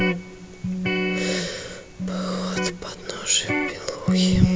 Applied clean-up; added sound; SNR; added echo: none; Electric guitar; -3 dB; none.